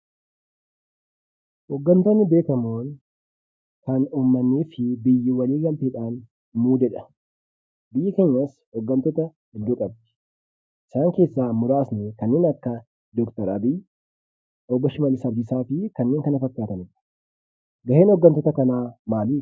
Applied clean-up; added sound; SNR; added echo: none; none; none; none.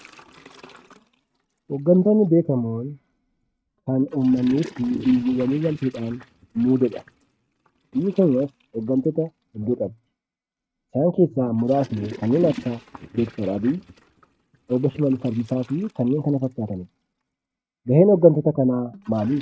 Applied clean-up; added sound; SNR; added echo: neural mask model RNNoise.